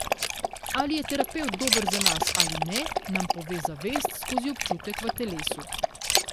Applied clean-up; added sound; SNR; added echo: none; Camera + Dog; -4 dB; none.